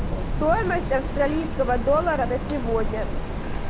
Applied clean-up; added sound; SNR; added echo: none; Train; 1 dB; none.